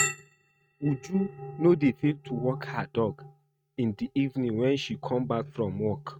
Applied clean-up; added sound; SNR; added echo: neural mask model RNNoise.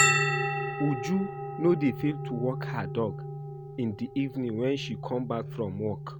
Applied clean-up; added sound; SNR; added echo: none; Bell; 1 dB; none.